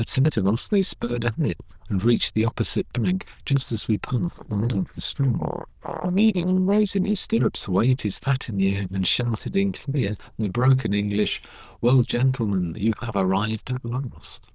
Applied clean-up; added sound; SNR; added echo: neural diffusion model UNIVERSE++.